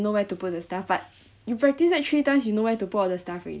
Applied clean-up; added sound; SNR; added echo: none; none; none; none.